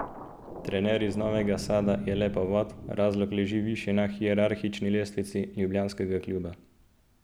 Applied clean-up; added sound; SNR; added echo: none; Thunder; 14 dB; none.